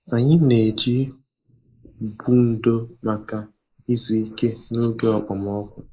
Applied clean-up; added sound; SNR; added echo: neural mask model Resemble Enhance denoiser.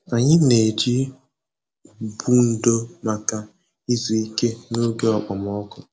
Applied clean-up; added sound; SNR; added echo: none; none; none; none.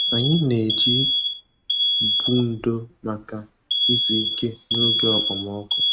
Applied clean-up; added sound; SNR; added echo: neural mask model RNNoise.